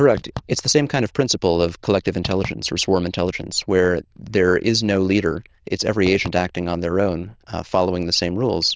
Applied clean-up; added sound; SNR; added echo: neural diffusion model UNIVERSE++.